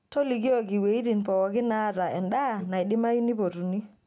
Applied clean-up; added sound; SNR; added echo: none; none; none; none.